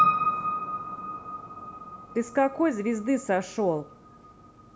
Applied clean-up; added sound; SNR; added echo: none; Piano; 2 dB; none.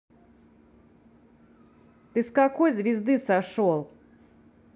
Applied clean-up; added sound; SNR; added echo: none; none; none; none.